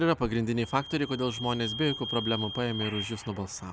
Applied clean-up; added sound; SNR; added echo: none; Squeak / Vehicle; 9 dB; none.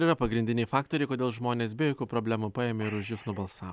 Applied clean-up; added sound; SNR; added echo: none; none; none; none.